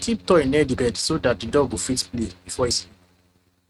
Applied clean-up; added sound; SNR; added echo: neural mask model RNNoise.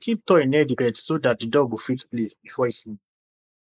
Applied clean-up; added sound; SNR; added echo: neural mask model Resemble Enhance denoiser.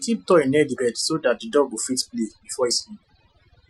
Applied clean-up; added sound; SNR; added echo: classical method Wiener filter.